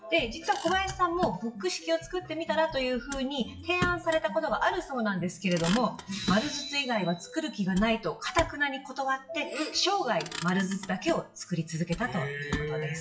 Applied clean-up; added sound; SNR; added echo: classical method WPE with log-MMSE.